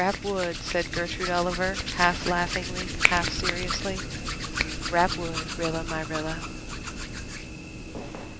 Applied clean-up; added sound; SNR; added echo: none; Hands; 1 dB; none.